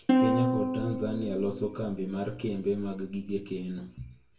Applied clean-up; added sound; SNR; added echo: none; Plucked string instrument; -1 dB; reverberation time 0.3 s.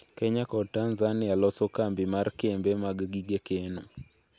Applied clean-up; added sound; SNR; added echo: none; none; none; none.